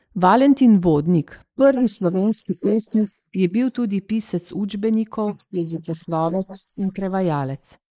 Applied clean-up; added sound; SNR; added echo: neural mask model Resemble Enhance denoiser.